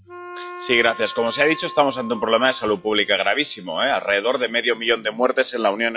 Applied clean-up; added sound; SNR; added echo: classical method log-MMSE.